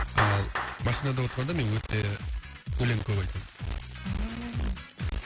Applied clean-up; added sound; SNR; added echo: none; Clapping; 9 dB; none.